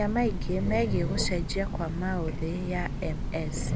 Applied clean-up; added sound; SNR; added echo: none; Train; 0 dB; none.